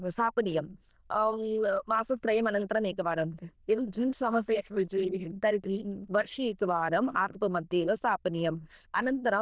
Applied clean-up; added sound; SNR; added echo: neural diffusion model UNIVERSE++.